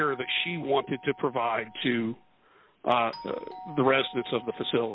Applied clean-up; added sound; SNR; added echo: none; Doorbell; 18 dB; none.